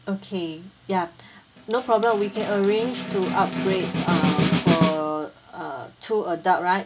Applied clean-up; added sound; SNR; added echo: none; Snare drum; 0 dB; none.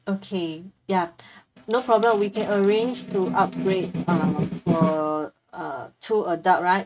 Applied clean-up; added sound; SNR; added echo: neural mask model RNNoise.